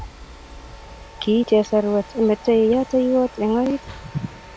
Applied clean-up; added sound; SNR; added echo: none; Mechanisms; 19 dB; none.